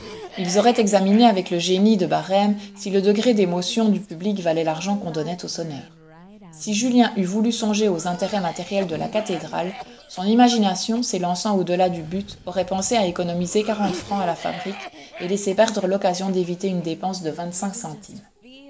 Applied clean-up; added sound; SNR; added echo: none; Cough; 19 dB; none.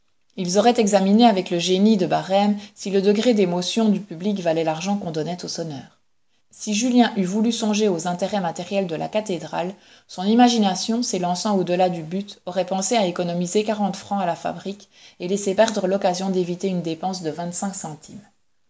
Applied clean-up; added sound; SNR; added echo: none; none; none; none.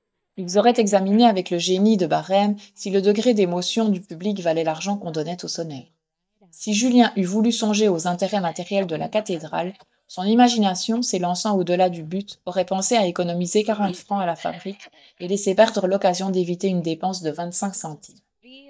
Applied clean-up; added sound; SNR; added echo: neural mask model DeepFilterNet 3.